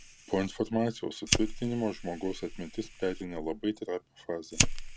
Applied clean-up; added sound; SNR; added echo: none; Fire; 2 dB; none.